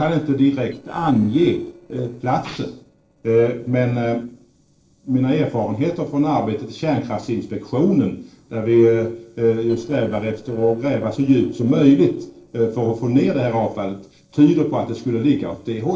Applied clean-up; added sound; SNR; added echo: neural separator model SepFormer DNS4.